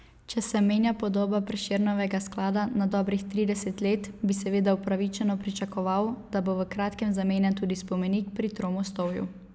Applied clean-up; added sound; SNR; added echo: none; none; none; none.